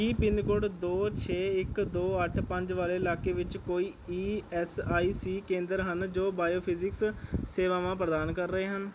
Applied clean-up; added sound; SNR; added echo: none; none; none; none.